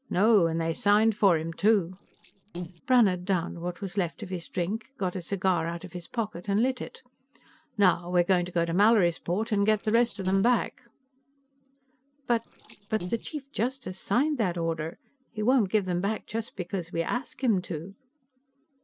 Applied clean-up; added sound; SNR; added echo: neural separator model SepFormer DNS4.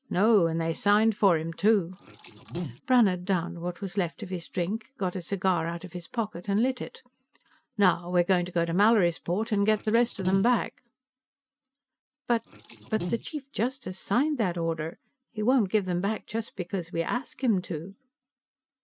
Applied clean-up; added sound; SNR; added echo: neural mask model RNNoise.